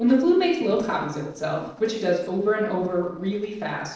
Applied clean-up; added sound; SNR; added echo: neural separator model SepFormer DNS4.